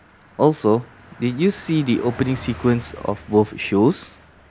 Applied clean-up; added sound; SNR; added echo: none; Car passing by; 20 dB; none.